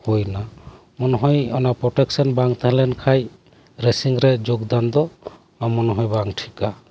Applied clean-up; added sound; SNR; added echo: none; none; none; none.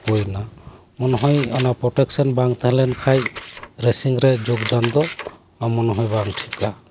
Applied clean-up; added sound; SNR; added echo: none; Scissors; 15 dB; none.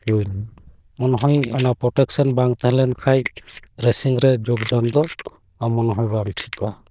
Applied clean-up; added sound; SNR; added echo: neural diffusion model UNIVERSE++.